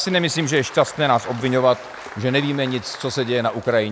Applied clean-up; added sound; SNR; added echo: none; Applause; 16 dB; none.